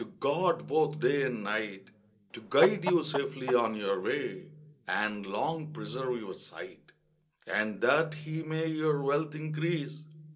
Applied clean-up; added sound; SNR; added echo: none; Chicken, rooster; 8 dB; reverberation time 0.2 s.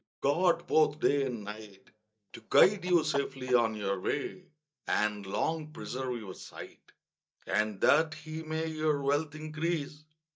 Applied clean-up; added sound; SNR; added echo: neural mask model DeepFilterNet 3.